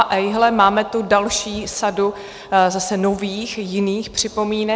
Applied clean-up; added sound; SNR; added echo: none; none; none; none.